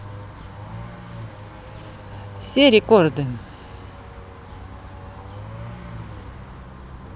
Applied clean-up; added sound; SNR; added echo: none; none; none; none.